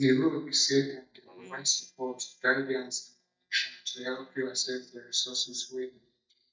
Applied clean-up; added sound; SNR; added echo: neural mask model DeepFilterNet 3.